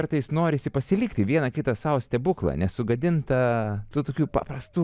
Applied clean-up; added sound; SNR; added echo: none; none; none; none.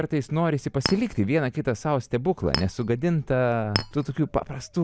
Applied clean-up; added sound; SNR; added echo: none; Chink, clink; 7 dB; none.